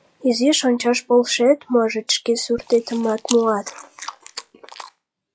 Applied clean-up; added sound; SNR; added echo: classical method log-MMSE.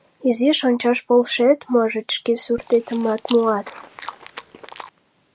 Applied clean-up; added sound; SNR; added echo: none; Chewing, mastication; 14 dB; none.